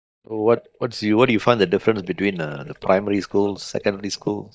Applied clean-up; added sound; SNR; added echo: neural mask model DeepFilterNet 3.